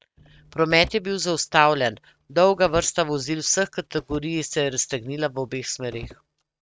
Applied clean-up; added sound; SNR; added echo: neural mask model RNNoise.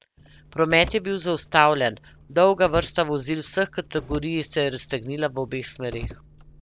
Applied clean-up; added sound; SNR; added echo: none; Car; 17 dB; none.